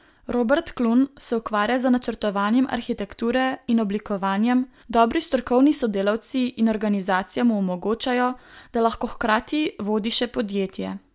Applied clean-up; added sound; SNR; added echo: none; none; none; none.